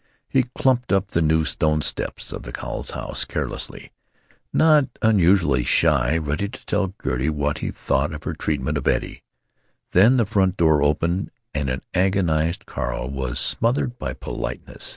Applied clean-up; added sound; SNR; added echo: none; none; none; none.